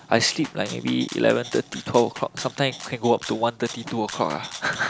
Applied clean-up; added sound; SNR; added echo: none; Rattle (instrument); 15 dB; none.